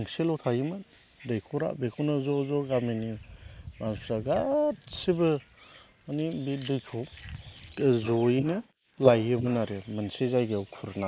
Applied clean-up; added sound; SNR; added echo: neural mask model Resemble Enhance denoiser.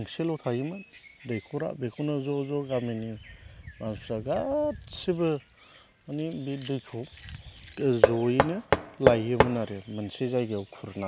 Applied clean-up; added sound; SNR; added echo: none; Knock; -4 dB; none.